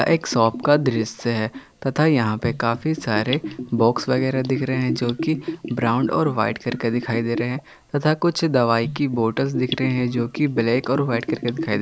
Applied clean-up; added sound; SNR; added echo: none; Bathtub (filling or washing) / Gurgling; 11 dB; none.